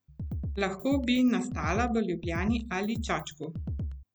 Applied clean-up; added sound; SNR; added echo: none; Drum kit; 6 dB; none.